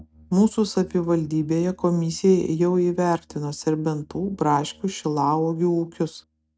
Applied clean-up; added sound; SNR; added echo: neural mask model RNNoise.